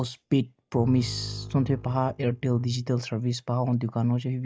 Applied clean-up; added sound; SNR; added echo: neural mask model DeepFilterNet 3.